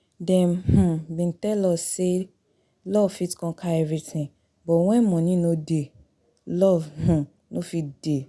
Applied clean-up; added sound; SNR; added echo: none; none; none; none.